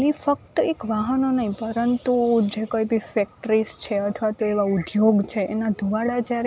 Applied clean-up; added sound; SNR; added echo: none; none; none; none.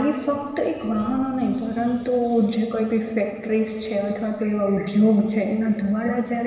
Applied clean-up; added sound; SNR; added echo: none; none; none; reverberation time 1.6 s.